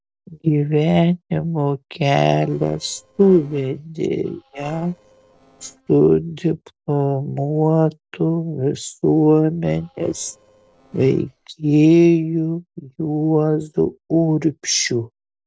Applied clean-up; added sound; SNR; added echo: neural separator model SepFormer DNS4.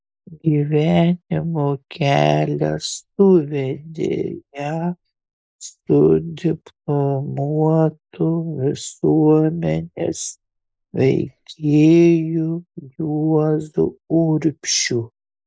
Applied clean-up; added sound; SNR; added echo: neural mask model Resemble Enhance denoiser.